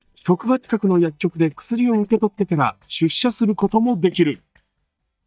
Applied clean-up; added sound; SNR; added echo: neural mask model DeepFilterNet 3.